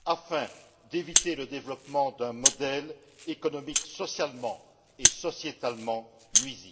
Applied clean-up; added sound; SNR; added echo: none; Rattle (instrument); -2 dB; reverberation time 1.3 s.